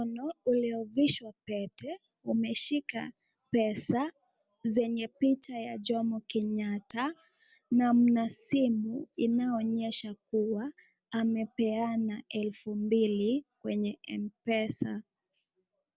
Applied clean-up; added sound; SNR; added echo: none; none; none; none.